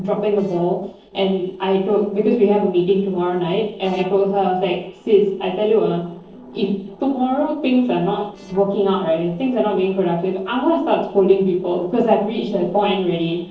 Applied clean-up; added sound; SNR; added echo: neural separator model SepFormer DNS4.